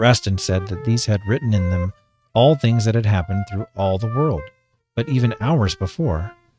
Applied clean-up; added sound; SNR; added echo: neural mask model RNNoise.